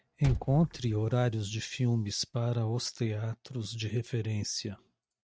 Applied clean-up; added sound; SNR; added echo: neural mask model RNNoise.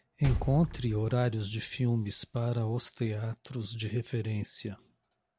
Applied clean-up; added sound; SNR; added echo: none; Liquid; 10 dB; none.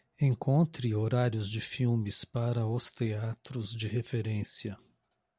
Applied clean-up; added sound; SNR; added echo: none; none; none; none.